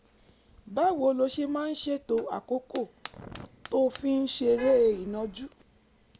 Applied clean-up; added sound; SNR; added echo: none; Fire + Traffic noise, roadway noise / Vehicle horn, car horn, honking; 19 dB; none.